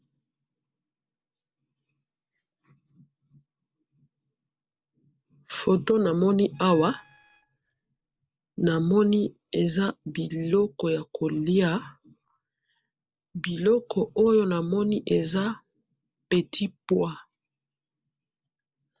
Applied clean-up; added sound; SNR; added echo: neural separator model SepFormer DNS4.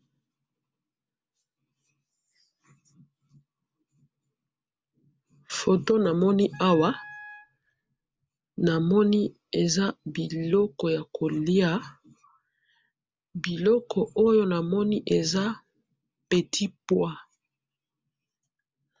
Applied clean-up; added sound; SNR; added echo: none; Wind instrument, woodwind instrument; 19 dB; none.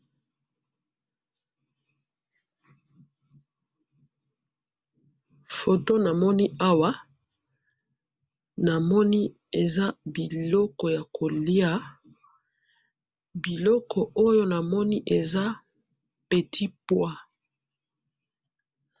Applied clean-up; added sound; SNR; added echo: none; none; none; none.